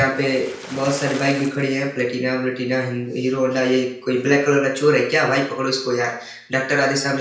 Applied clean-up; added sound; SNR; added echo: none; Splash, splatter; 19 dB; reverberation time 0.5 s.